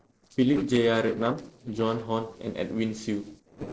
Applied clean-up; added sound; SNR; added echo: neural separator model SepFormer DNS4.